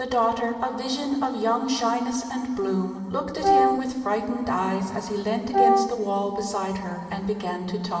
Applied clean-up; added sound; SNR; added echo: none; Wind instrument, woodwind instrument; -5 dB; reverberation time 2.7 s.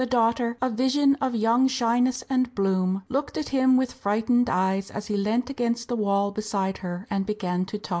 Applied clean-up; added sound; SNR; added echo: none; none; none; none.